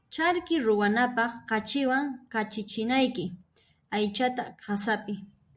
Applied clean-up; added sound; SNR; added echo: none; none; none; none.